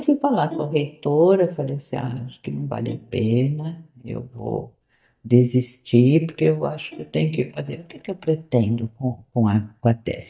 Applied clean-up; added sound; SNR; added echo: neural mask model DeepFilterNet 3.